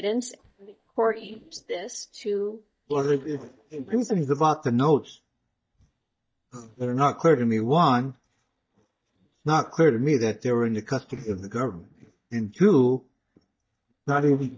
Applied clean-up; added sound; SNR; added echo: neural mask model DeepFilterNet 3.